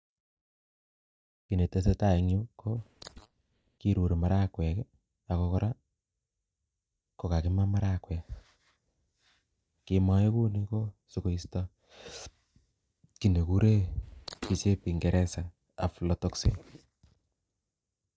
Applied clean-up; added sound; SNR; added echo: neural mask model DeepFilterNet 3.